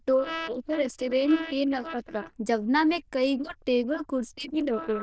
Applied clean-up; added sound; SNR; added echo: neural diffusion model UNIVERSE++.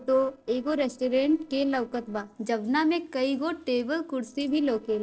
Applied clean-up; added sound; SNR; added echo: neural separator model SepFormer DNS4.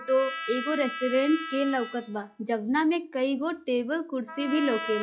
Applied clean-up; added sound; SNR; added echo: classical method log-MMSE.